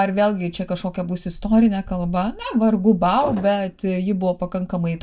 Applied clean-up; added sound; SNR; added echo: neural mask model DeepFilterNet 3.